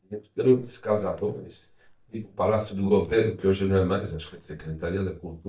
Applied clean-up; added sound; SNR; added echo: neural mask model DeepFilterNet 3.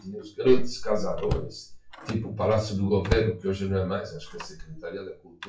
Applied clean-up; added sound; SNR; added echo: classical method WPE with log-MMSE.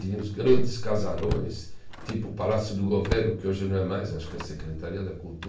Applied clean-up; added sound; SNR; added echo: none; Slam; 13 dB; reverberation time 0.4 s.